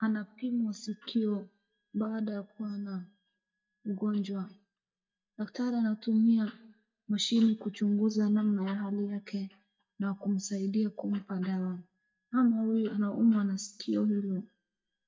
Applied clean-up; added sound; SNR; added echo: neural mask model DeepFilterNet 3.